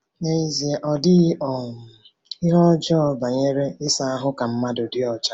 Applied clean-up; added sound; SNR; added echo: none; none; none; none.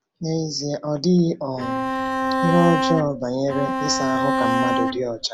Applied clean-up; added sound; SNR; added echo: none; Bowed string instrument; 0 dB; none.